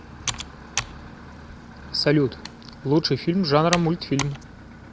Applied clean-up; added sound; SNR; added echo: none; Computer keyboard; 11 dB; none.